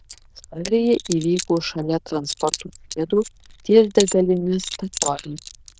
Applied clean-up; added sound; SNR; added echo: neural diffusion model UNIVERSE++.